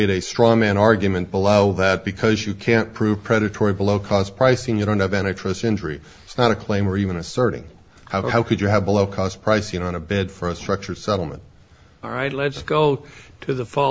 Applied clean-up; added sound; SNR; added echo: none; none; none; none.